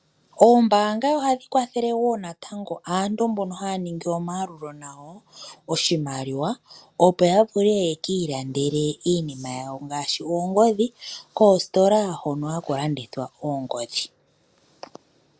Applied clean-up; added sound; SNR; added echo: none; none; none; none.